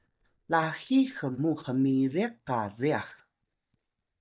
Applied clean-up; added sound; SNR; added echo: neural mask model DeepFilterNet 3.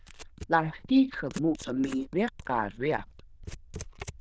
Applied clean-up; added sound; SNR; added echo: neural diffusion model UNIVERSE++.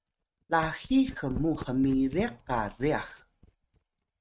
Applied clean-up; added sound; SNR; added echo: neural mask model RNNoise.